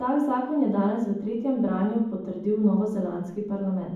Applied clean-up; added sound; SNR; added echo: none; none; none; reverberation time 1.2 s.